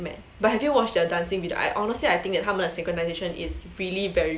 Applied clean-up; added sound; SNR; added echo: none; none; none; none.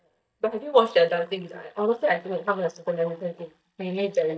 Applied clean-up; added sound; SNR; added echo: neural mask model DeepFilterNet 3.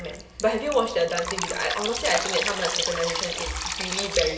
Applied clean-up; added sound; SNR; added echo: none; Drip; 3 dB; reverberation time 1.2 s.